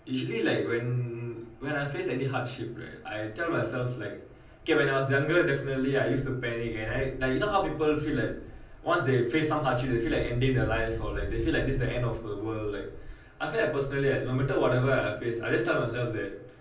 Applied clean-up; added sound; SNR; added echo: none; Wind; 13 dB; reverberation time 0.6 s.